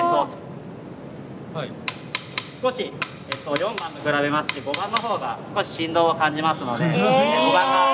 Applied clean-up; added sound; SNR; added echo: none; none; none; none.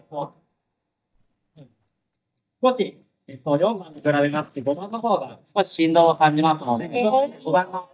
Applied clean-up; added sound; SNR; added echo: neural mask model DeepFilterNet 3.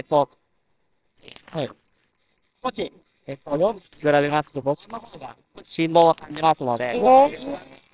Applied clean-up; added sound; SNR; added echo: neural separator model SepFormer WHAMR!.